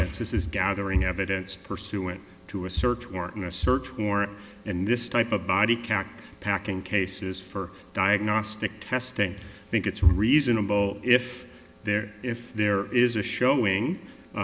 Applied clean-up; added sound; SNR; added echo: none; none; none; none.